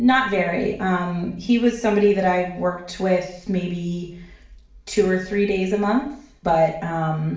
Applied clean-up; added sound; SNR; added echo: none; none; none; reverberation time 0.6 s.